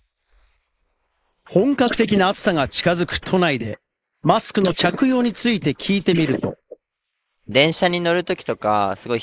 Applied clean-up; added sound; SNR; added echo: neural mask model Resemble Enhance denoiser.